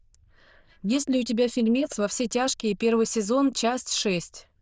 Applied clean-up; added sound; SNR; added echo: neural diffusion model UNIVERSE++.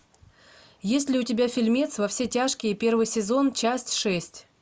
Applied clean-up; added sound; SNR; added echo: none; none; none; none.